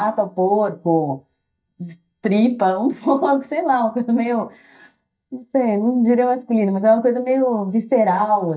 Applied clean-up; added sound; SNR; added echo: neural mask model DeepFilterNet 3.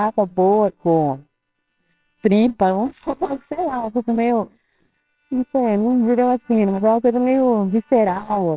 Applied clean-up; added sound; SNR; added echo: neural separator model SepFormer WHAMR!.